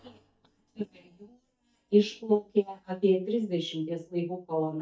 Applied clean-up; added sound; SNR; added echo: neural mask model DeepFilterNet 3.